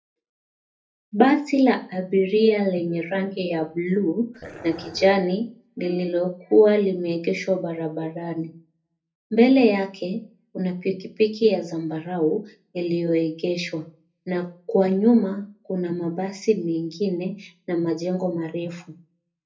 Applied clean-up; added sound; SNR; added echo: none; Dog; 17 dB; reverberation time 0.3 s.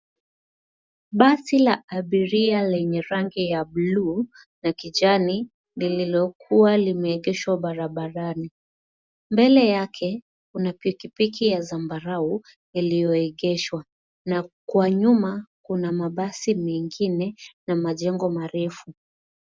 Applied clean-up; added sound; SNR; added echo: none; none; none; none.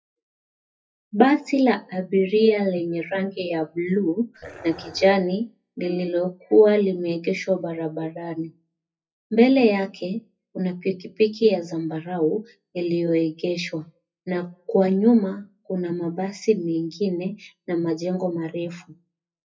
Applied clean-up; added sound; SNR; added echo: classical method WPE with log-MMSE.